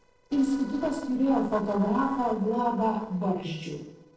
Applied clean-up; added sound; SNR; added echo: neural separator model SepFormer DNS4.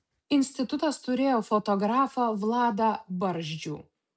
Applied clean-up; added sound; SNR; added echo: none; none; none; none.